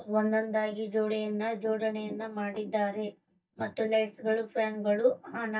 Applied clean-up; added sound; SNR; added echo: neural mask model DeepFilterNet 3.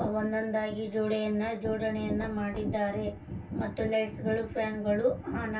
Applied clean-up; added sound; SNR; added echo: none; Knock; 20 dB; reverberation time 0.2 s.